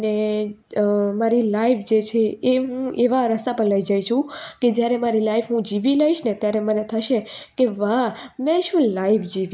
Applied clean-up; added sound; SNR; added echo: none; none; none; none.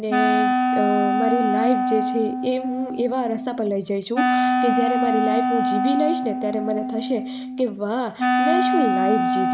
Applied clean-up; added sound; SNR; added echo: none; Wind instrument, woodwind instrument; -3 dB; none.